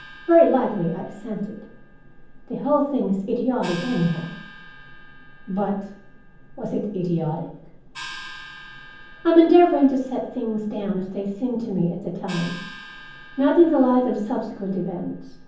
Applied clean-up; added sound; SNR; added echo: none; Gong; 18 dB; reverberation time 0.7 s.